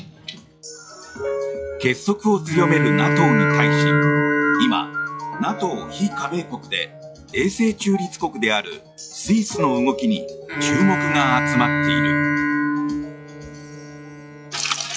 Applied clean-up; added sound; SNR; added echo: classical method log-MMSE.